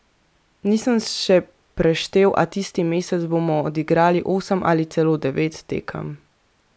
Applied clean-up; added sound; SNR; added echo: none; none; none; none.